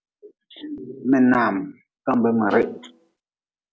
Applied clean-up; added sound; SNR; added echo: none; Bowed string instrument; 10 dB; none.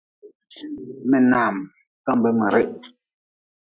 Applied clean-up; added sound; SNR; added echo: classical method Wiener filter.